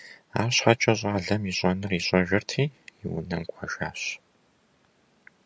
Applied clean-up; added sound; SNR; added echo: none; none; none; none.